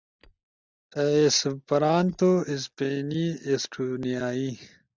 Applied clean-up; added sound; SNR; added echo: neural mask model DeepFilterNet 3.